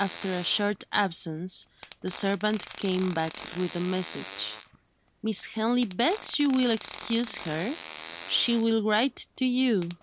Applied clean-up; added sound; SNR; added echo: none; Fart; 16 dB; none.